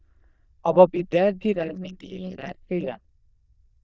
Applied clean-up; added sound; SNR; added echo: neural diffusion model UNIVERSE++.